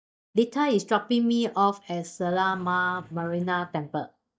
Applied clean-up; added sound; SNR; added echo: neural mask model DeepFilterNet 3.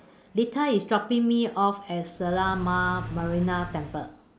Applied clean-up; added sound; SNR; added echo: none; Accelerating, revving, vroom / Car; 11 dB; none.